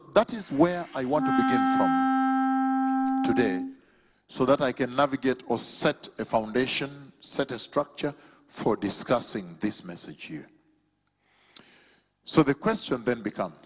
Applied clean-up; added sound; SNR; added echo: none; Wind instrument, woodwind instrument; -3 dB; none.